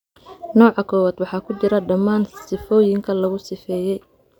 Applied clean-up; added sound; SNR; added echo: none; none; none; none.